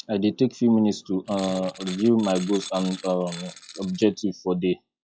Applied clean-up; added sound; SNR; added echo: classical method log-MMSE.